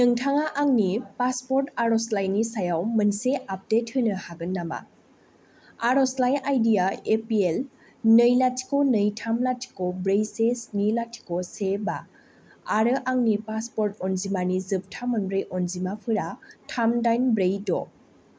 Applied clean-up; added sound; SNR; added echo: none; none; none; none.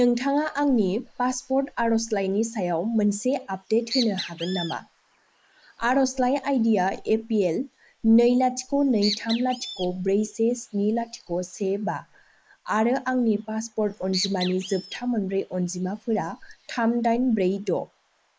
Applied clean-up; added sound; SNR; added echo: neural mask model Resemble Enhance denoiser.